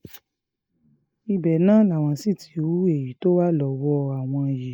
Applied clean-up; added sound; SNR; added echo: neural mask model Resemble Enhance denoiser.